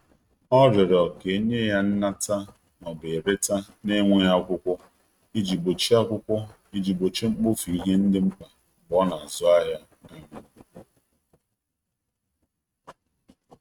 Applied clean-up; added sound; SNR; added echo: neural mask model RNNoise.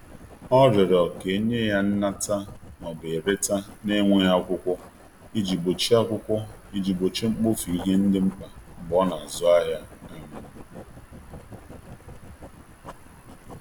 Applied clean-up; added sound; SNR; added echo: none; Writing; 18 dB; none.